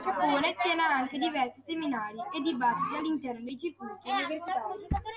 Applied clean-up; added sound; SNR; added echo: none; none; none; none.